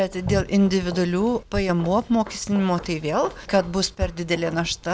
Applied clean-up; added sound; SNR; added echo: none; none; none; none.